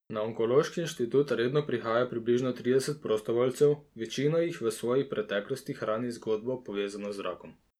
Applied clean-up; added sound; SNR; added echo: none; none; none; none.